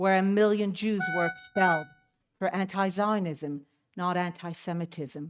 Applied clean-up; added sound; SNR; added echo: neural mask model RNNoise.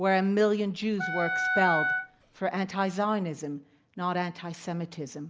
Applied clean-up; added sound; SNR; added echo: none; Wind instrument, woodwind instrument; 2 dB; none.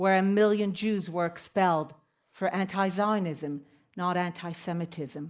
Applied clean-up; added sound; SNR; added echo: neural mask model Resemble Enhance denoiser.